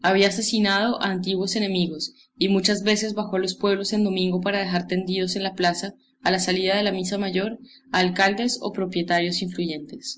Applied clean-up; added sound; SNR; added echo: none; none; none; none.